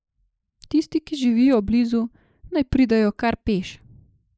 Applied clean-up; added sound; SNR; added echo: neural mask model Resemble Enhance denoiser.